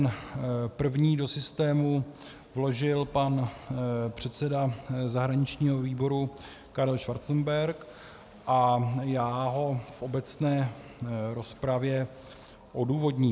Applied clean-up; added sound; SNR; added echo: none; none; none; none.